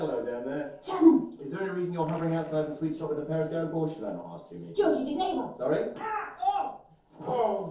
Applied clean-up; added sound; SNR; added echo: neural separator model SepFormer DNS4.